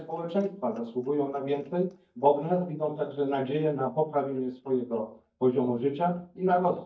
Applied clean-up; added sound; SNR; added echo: neural mask model DeepFilterNet 3.